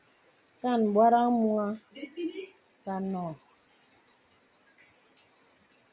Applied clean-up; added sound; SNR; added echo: none; none; none; none.